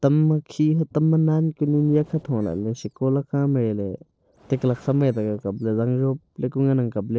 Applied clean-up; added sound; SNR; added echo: neural separator model SepFormer DNS4.